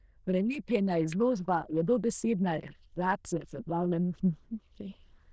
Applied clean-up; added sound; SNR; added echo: neural diffusion model UNIVERSE++.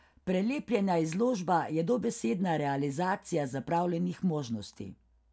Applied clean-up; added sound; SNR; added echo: none; none; none; none.